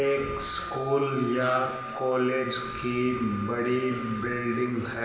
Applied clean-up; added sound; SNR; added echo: none; Wind instrument, woodwind instrument; 11 dB; reverberation time 1.1 s.